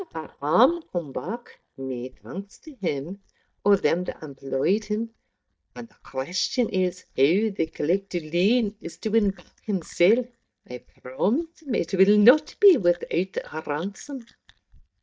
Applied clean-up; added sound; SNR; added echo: neural mask model DeepFilterNet 3.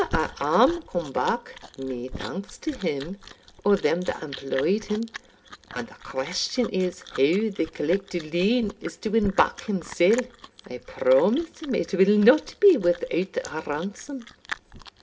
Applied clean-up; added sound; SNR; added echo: none; Chewing, mastication; 16 dB; reverberation time 0.3 s.